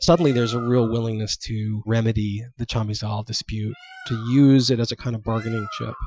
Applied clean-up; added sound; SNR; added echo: classical method Wiener filter.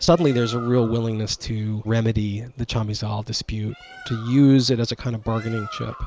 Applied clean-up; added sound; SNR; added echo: none; Bird; 20 dB; none.